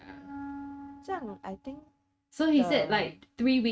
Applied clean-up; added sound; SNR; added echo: neural mask model RNNoise.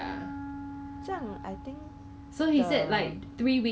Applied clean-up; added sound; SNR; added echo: none; Wind instrument, woodwind instrument; 13 dB; none.